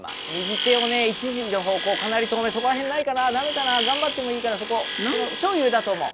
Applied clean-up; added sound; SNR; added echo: none; Tools; 2 dB; none.